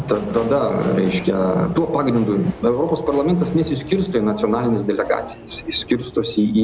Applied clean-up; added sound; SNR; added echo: none; Subway, metro, underground; 15 dB; none.